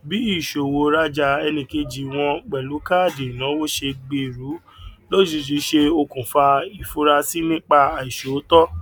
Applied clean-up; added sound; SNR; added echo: none; none; none; none.